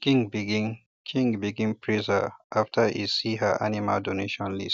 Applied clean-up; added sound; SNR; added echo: none; none; none; none.